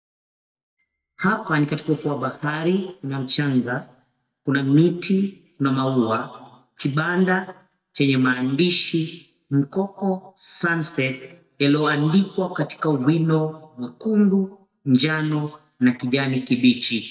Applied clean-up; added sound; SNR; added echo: neural mask model DeepFilterNet 3.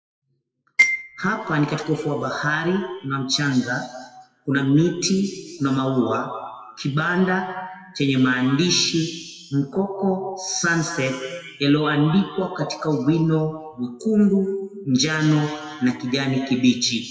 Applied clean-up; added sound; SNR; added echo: classical method WPE with log-MMSE.